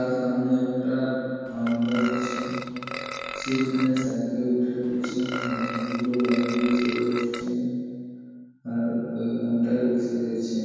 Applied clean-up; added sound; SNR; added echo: none; Burping, eructation; 9 dB; reverberation time 2.1 s.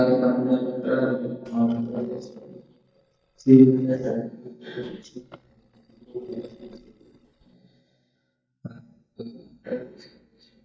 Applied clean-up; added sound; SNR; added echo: neural mask model DeepFilterNet 3.